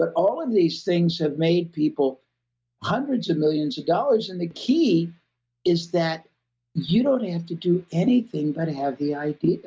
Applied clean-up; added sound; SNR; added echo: none; none; none; none.